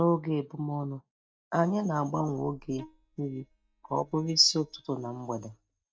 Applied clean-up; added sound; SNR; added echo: neural mask model DeepFilterNet 3.